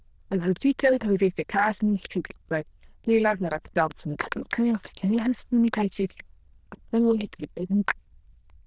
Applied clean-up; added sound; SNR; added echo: neural diffusion model UNIVERSE++.